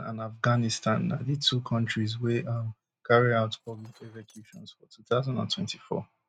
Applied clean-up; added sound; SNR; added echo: neural mask model RNNoise.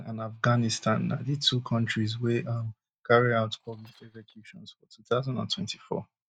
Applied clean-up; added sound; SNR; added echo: neural mask model DeepFilterNet 3.